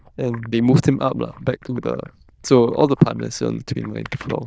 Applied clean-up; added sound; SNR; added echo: neural diffusion model UNIVERSE++.